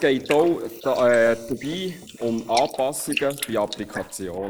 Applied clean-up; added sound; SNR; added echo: neural mask model Resemble Enhance denoiser.